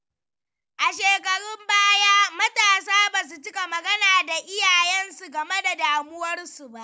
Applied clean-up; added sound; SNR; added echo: none; none; none; none.